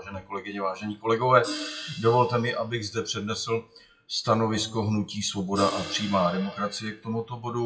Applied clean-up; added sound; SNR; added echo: classical method WPE with log-MMSE.